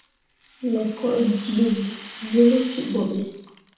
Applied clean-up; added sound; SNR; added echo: none; Rattle; 19 dB; reverberation time 0.7 s.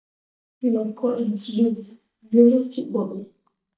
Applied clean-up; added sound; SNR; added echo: neural mask model DeepFilterNet 3.